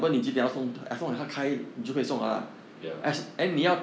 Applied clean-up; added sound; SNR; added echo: none; none; none; none.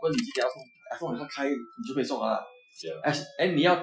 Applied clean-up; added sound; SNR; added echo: classical method Wiener filter.